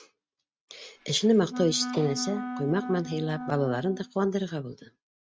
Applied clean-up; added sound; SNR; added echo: neural mask model RNNoise.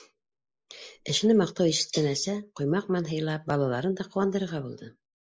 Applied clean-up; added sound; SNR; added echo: neural mask model Resemble Enhance denoiser.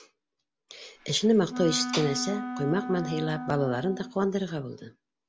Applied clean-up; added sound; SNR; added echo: none; Wind instrument, woodwind instrument; 8 dB; none.